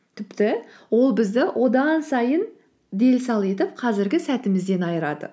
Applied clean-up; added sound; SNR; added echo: none; none; none; none.